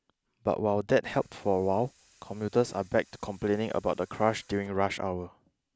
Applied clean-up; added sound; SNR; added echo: neural mask model Resemble Enhance denoiser.